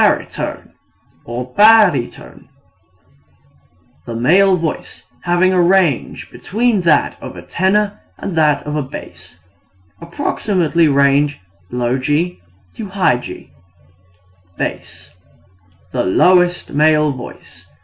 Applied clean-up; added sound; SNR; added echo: none; none; none; none.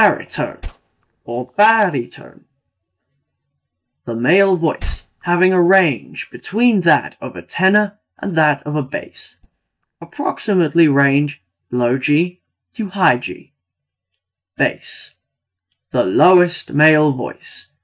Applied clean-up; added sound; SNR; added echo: neural mask model DeepFilterNet 3.